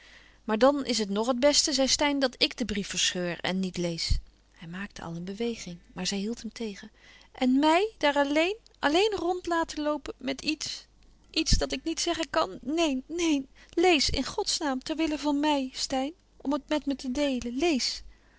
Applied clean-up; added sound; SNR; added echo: neural separator model SepFormer DNS4.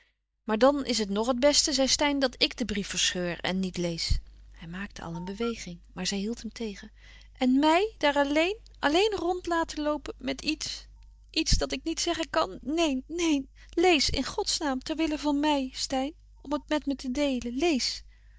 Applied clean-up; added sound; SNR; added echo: neural mask model DeepFilterNet 3.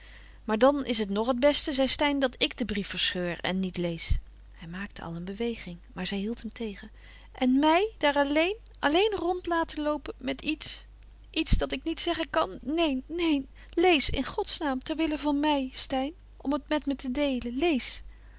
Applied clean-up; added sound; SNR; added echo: none; none; none; none.